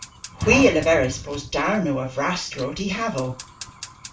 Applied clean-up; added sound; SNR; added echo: none; Fire; 11 dB; reverberation time 0.2 s.